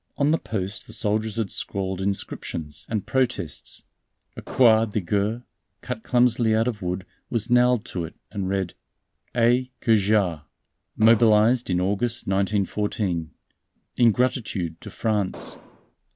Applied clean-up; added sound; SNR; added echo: none; Explosion; 16 dB; none.